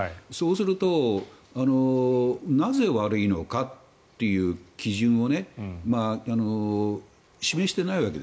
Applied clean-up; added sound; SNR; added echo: none; none; none; none.